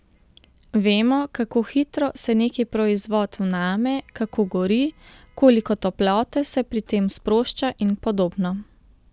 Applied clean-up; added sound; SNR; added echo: none; none; none; none.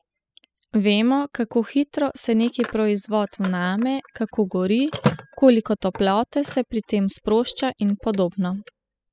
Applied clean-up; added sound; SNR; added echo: classical method spectral subtraction.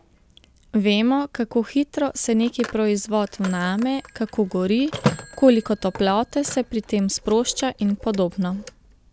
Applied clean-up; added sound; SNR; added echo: none; Telephone; 14 dB; none.